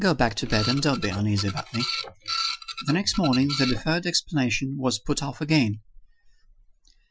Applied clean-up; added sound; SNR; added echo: classical method Wiener filter.